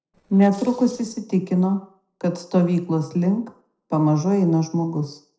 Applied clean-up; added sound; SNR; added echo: neural separator model SepFormer DNS4.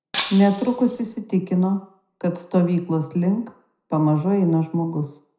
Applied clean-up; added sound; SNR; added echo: none; Shatter; 5 dB; reverberation time 0.4 s.